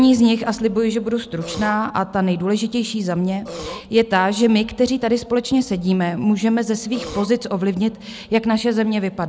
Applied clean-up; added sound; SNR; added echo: none; Burping, eructation; 13 dB; none.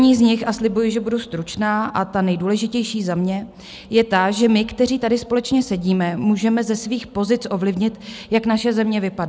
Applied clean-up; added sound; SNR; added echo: none; none; none; none.